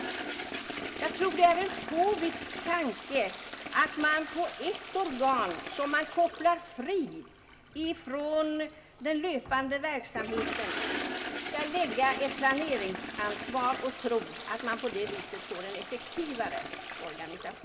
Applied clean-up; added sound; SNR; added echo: none; Toilet flush; 8 dB; reverberation time 0.4 s.